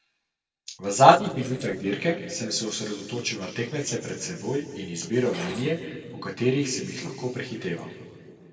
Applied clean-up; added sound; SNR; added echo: neural separator model SepFormer DNS4.